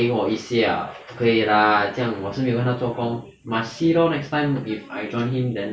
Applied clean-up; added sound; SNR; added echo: none; none; none; none.